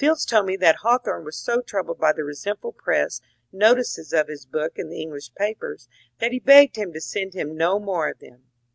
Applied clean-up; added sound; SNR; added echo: none; none; none; none.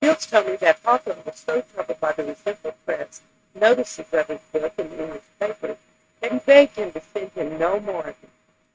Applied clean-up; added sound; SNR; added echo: neural mask model RNNoise.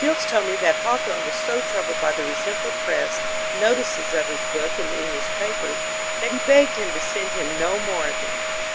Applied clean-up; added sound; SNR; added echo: none; Domestic sounds, home sounds; 0 dB; none.